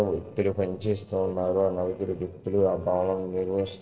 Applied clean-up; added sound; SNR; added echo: neural separator model SepFormer DNS4.